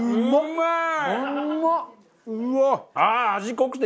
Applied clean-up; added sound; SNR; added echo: none; none; none; none.